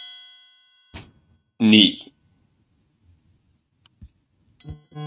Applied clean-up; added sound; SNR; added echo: neural mask model RNNoise.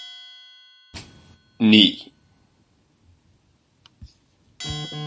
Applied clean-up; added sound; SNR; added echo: none; Bell; 19 dB; none.